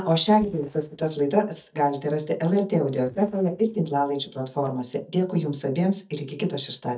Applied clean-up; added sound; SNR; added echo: neural mask model DeepFilterNet 3.